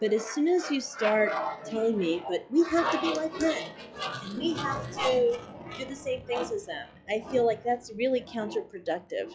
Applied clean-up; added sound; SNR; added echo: classical method log-MMSE.